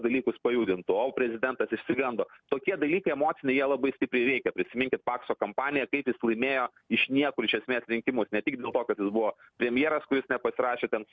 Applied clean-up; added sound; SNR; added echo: none; none; none; none.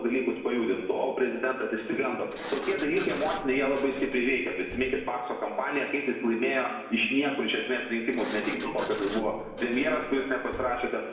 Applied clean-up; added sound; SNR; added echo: none; Sliding door; 14 dB; reverberation time 1.2 s.